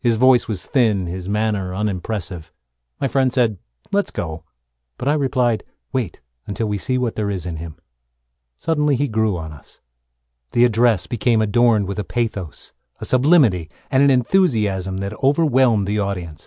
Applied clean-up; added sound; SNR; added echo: none; none; none; none.